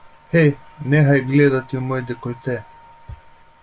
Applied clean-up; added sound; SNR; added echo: none; none; none; none.